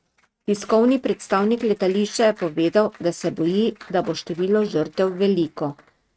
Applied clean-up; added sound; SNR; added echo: neural mask model RNNoise.